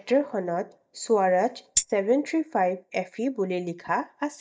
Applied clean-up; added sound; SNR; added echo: neural mask model DeepFilterNet 3.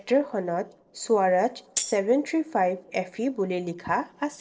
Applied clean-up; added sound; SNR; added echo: neural separator model SepFormer DNS4.